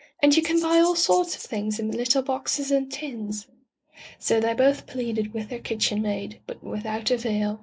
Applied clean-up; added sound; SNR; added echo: neural mask model Resemble Enhance denoiser.